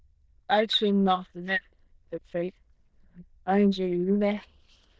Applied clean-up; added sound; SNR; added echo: neural diffusion model UNIVERSE++.